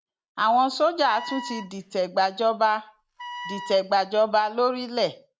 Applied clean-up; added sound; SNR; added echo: none; Wind instrument, woodwind instrument; 14 dB; none.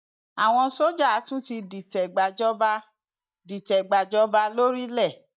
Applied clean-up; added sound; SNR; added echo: neural mask model DeepFilterNet 3.